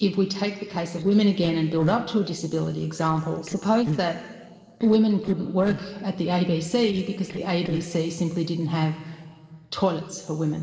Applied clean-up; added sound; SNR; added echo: neural separator model SepFormer DNS4.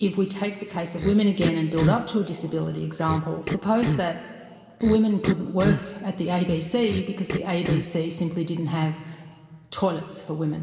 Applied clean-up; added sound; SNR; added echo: none; Cough; 6 dB; reverberation time 2.2 s.